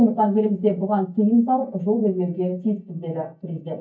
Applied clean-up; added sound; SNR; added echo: neural mask model DeepFilterNet 3.